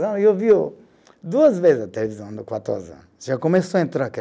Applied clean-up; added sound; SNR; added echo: none; none; none; none.